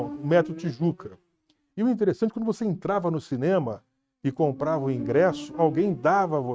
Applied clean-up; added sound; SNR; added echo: neural mask model RNNoise.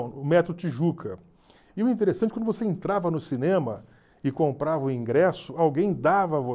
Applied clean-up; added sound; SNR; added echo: none; none; none; none.